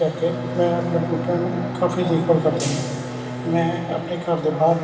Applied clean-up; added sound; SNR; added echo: none; Bowed string instrument; 9 dB; reverberation time 2.5 s.